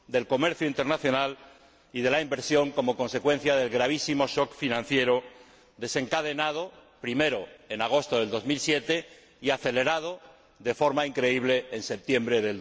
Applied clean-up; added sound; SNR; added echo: none; none; none; none.